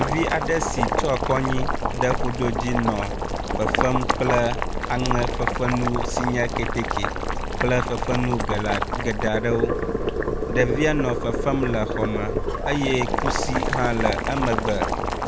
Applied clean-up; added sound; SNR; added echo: none; Boiling; -1 dB; none.